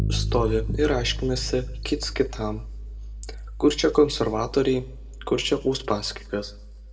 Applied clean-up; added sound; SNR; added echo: none; Bass guitar; 7 dB; reverberation time 0.8 s.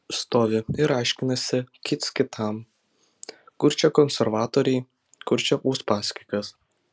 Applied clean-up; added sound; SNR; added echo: none; none; none; none.